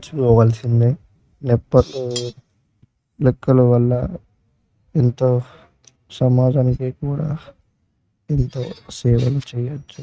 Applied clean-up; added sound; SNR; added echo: neural mask model RNNoise.